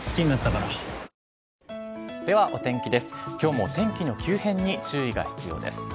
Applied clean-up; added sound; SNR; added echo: none; none; none; none.